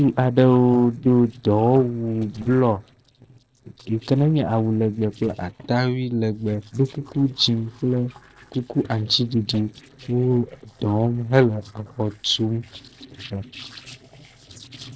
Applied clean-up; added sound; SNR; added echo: neural separator model SepFormer DNS4.